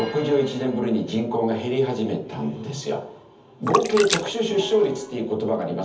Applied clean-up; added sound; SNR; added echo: none; Splash, splatter; 6 dB; reverberation time 0.7 s.